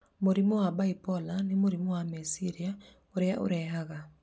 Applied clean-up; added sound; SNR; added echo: none; none; none; none.